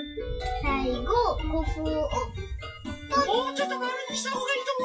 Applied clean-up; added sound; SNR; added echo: classical method WPE with log-MMSE.